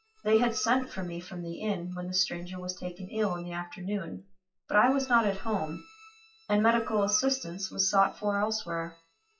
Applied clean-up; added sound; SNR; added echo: classical method WPE with log-MMSE.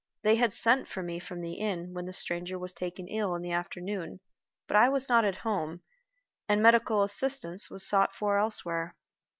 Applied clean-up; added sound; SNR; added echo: none; none; none; none.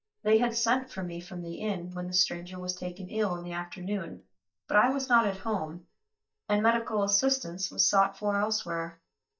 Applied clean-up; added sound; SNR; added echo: neural mask model DeepFilterNet 3.